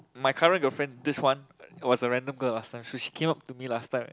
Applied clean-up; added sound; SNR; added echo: none; none; none; none.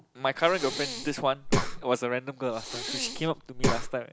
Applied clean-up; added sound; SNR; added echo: none; Breathing; 0 dB; none.